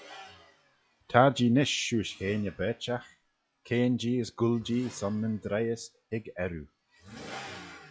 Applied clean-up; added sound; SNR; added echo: classical method log-MMSE.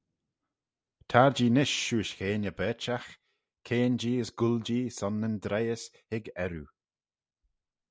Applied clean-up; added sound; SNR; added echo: none; none; none; none.